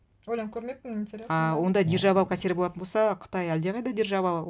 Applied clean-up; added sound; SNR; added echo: none; none; none; none.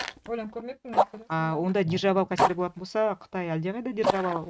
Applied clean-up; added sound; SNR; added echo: neural mask model RNNoise.